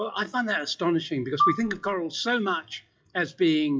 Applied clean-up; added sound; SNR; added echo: classical method WPE with log-MMSE.